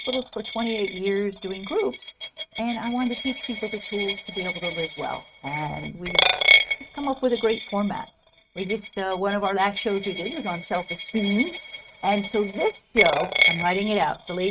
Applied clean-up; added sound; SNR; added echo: neural mask model RNNoise.